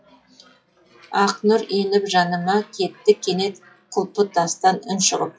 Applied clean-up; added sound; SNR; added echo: classical method WPE with log-MMSE.